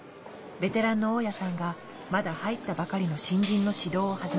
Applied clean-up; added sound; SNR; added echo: none; none; none; none.